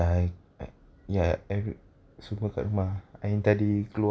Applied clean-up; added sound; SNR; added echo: none; none; none; none.